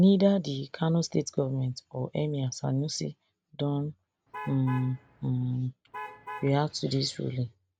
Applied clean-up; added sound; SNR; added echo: none; Alarm / Truck; 15 dB; none.